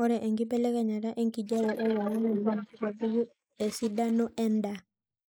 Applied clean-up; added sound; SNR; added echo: neural mask model Resemble Enhance denoiser.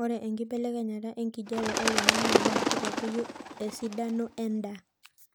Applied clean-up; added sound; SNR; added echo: none; Bird; -3 dB; none.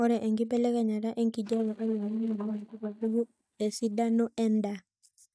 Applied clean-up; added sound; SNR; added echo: neural mask model DeepFilterNet 3.